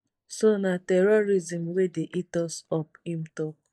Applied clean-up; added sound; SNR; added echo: neural mask model DeepFilterNet 3.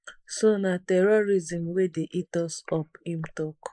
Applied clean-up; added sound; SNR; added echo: neural mask model Resemble Enhance denoiser.